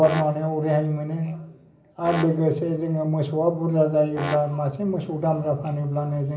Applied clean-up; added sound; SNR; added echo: none; Brass instrument; 15 dB; reverberation time 0.5 s.